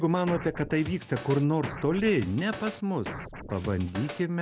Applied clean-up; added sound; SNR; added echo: none; Scratching (performance technique); 11 dB; none.